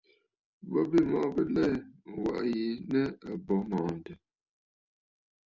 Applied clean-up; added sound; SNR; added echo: none; none; none; none.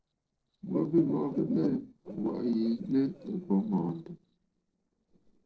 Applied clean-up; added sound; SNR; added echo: neural separator model SepFormer DNS4.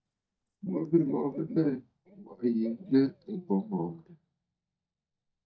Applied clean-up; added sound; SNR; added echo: neural mask model DeepFilterNet 3.